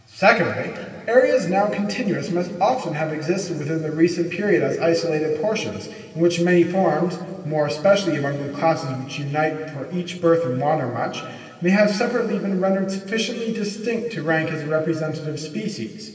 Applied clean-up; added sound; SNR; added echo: none; none; none; reverberation time 2.1 s.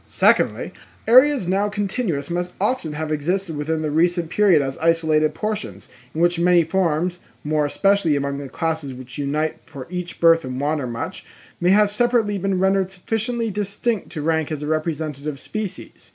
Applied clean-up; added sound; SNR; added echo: none; none; none; none.